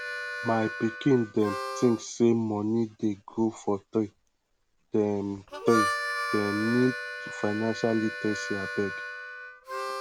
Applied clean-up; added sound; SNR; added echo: none; Harmonica; 7 dB; none.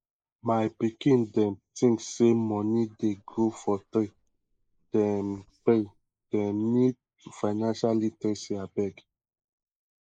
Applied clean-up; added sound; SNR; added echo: neural mask model Resemble Enhance denoiser.